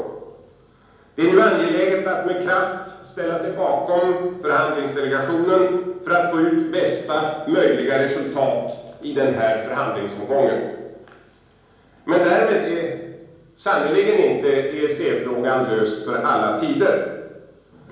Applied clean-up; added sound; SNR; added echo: none; none; none; reverberation time 1.0 s.